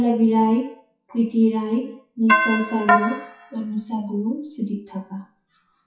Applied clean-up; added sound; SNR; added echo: classical method WPE with log-MMSE.